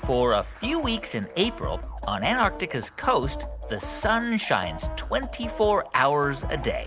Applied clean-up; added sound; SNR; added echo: none; none; none; none.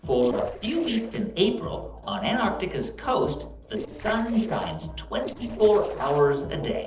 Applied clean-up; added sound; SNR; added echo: neural separator model SepFormer DNS4.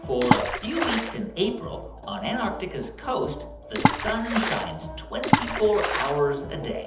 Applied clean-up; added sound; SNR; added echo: none; Water / Splash, splatter; -2 dB; reverberation time 1.2 s.